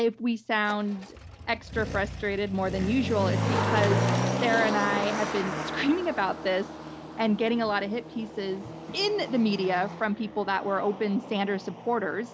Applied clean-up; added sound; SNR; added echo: none; Motor vehicle (road); 4 dB; none.